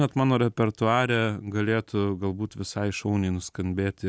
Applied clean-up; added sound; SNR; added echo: none; none; none; none.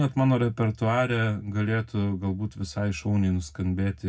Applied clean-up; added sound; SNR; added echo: none; none; none; reverberation time 0.4 s.